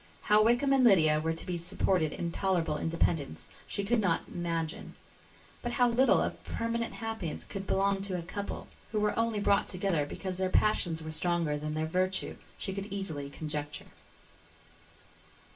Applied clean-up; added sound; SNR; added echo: none; none; none; reverberation time 0.2 s.